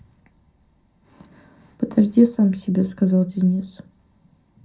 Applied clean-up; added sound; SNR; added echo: none; none; none; reverberation time 0.3 s.